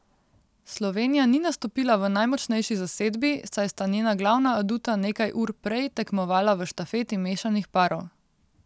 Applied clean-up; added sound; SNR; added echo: none; none; none; none.